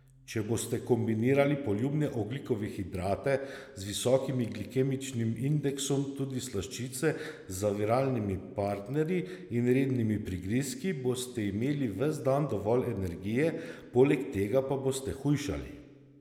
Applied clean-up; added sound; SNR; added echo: none; none; none; none.